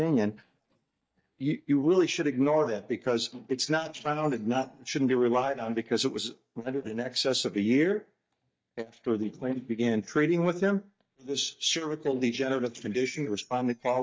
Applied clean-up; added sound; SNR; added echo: neural mask model DeepFilterNet 3.